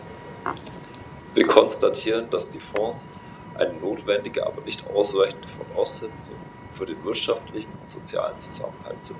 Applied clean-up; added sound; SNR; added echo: none; Vehicle; 15 dB; none.